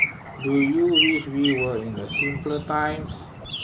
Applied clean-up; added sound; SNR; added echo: none; Bird; 0 dB; none.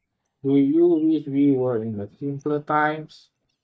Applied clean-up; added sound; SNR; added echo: neural mask model DeepFilterNet 3.